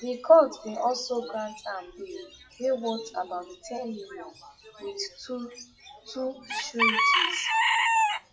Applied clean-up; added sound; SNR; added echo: classical method WPE with log-MMSE.